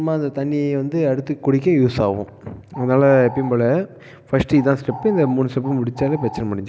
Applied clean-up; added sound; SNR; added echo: none; Bird; 15 dB; none.